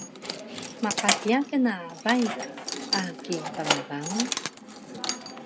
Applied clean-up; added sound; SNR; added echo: none; Keys jangling; 2 dB; none.